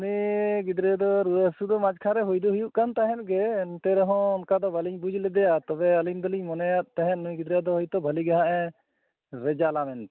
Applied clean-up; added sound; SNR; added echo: none; none; none; none.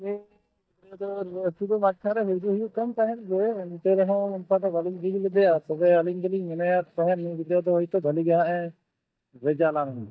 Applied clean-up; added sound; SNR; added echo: neural mask model DeepFilterNet 3.